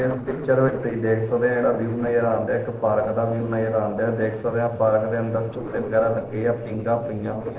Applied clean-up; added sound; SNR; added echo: neural separator model SepFormer DNS4.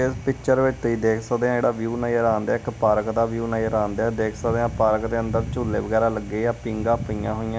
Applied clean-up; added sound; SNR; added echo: none; none; none; none.